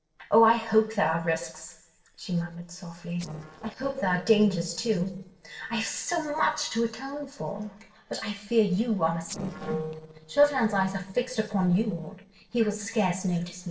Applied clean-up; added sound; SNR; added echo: neural separator model SepFormer DNS4.